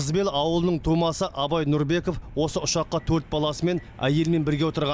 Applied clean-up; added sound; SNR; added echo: none; none; none; none.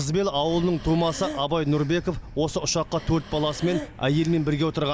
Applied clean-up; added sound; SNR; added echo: none; Breathing; 17 dB; none.